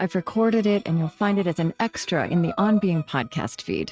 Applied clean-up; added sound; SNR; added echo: neural mask model RNNoise.